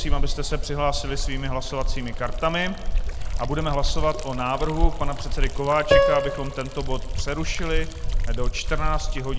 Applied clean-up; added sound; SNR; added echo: none; Piano + Liquid; -5 dB; none.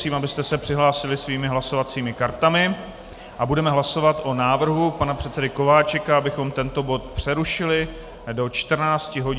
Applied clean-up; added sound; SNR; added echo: none; none; none; none.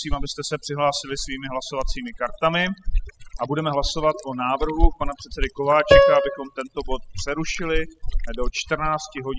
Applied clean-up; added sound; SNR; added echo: classical method spectral subtraction.